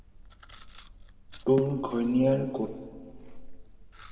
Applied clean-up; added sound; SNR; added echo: none; Chewing, mastication; 15 dB; reverberation time 1.9 s.